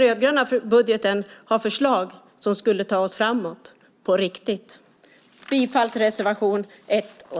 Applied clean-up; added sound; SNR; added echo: none; none; none; none.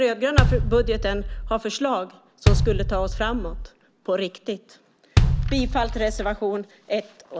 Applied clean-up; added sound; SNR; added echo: none; Bass drum; -2 dB; none.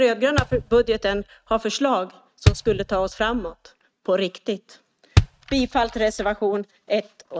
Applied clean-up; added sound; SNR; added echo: neural mask model RNNoise.